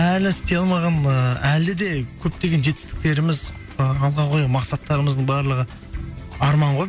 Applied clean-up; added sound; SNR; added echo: none; none; none; none.